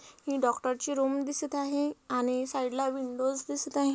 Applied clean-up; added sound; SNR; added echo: none; none; none; none.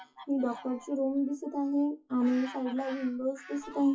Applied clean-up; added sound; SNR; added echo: classical method WPE with log-MMSE.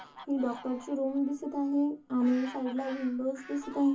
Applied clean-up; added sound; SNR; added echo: none; Fowl; 19 dB; reverberation time 0.3 s.